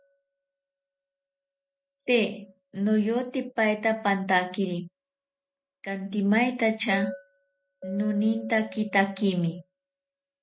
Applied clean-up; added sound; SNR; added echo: neural mask model RNNoise.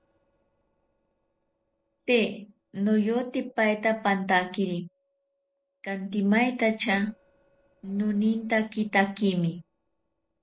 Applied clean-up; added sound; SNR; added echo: neural separator model SepFormer DNS4.